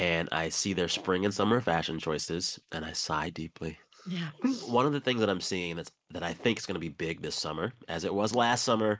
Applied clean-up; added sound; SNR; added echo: neural mask model Resemble Enhance denoiser.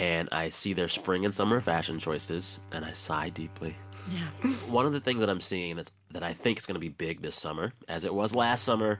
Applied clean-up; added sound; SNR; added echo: none; Bowed string instrument; 20 dB; none.